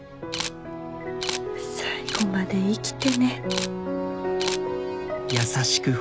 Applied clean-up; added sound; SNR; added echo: none; Camera; 9 dB; none.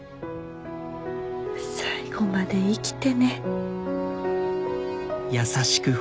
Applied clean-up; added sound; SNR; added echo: none; none; none; none.